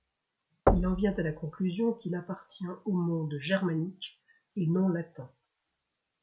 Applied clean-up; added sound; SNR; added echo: none; Knock / Wood / Percussion; 0 dB; none.